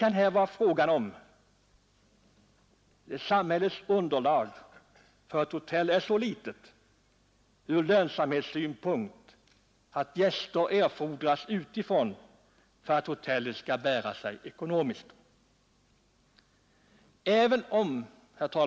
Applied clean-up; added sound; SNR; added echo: none; none; none; none.